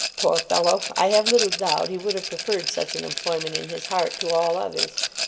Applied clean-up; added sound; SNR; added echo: none; Rattle; 5 dB; reverberation time 1.4 s.